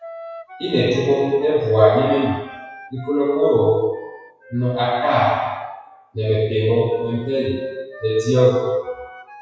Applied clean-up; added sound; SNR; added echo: classical method WPE with log-MMSE.